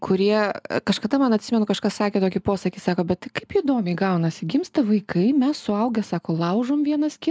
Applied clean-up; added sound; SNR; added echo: none; none; none; none.